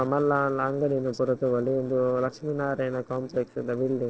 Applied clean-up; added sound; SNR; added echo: neural separator model SepFormer DNS4.